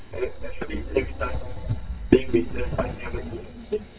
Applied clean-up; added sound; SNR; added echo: neural mask model DeepFilterNet 3.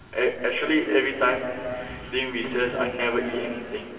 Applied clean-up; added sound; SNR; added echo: none; Rain; 20 dB; reverberation time 2.8 s.